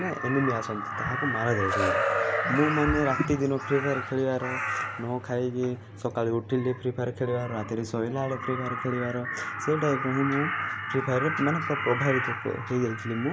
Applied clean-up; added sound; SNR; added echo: none; Crow; 3 dB; none.